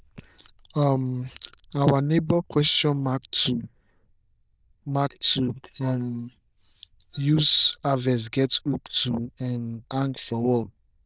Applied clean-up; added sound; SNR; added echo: neural diffusion model UNIVERSE++.